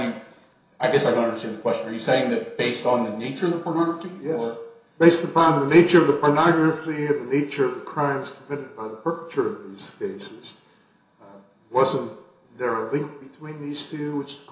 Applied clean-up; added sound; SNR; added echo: none; none; none; reverberation time 0.7 s.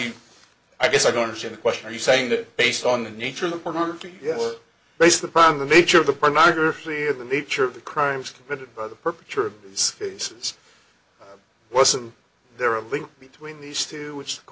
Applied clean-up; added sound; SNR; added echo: none; none; none; none.